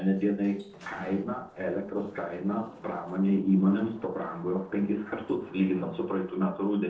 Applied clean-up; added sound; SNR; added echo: neural separator model SepFormer DNS4.